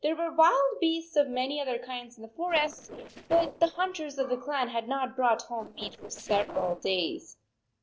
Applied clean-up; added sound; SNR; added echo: neural separator model SepFormer DNS4.